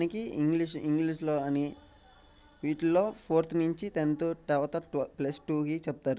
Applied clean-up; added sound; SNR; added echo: none; none; none; none.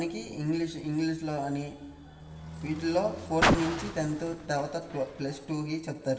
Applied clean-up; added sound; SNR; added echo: none; Car; 4 dB; reverberation time 1.1 s.